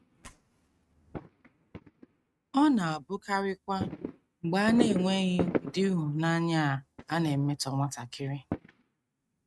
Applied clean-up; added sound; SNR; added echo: neural mask model RNNoise.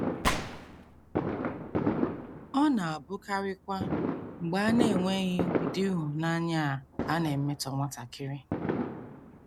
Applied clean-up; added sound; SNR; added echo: none; Gunshot, gunfire + Fireworks; 2 dB; none.